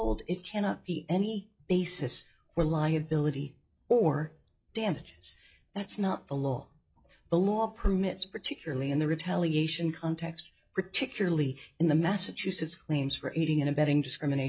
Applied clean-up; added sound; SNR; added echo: classical method log-MMSE.